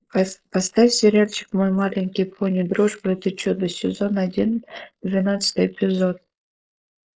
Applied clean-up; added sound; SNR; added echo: neural mask model Resemble Enhance denoiser.